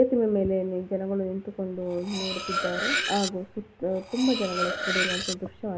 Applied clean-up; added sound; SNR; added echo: none; Cutlery, silverware; 3 dB; none.